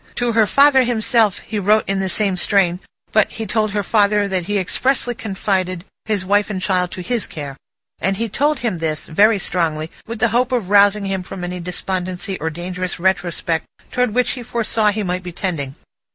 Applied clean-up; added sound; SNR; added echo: none; none; none; none.